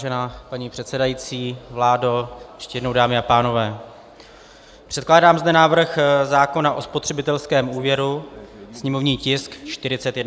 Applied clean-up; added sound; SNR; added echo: none; none; none; none.